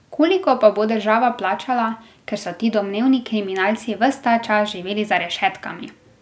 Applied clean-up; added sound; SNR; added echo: none; none; none; none.